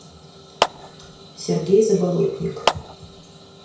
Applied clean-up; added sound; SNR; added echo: none; Clapping; 4 dB; reverberation time 0.5 s.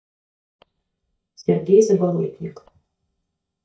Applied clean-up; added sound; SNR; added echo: neural mask model DeepFilterNet 3.